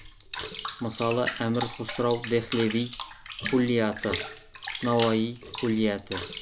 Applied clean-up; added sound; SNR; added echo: none; Bathtub (filling or washing) / Water; 9 dB; none.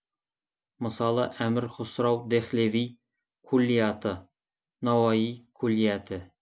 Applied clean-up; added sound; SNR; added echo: none; none; none; none.